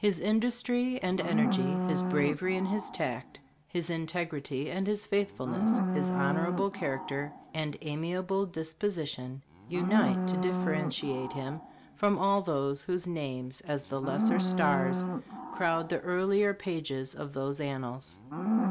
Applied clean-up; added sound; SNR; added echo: none; Livestock, farm animals, working animals; 3 dB; none.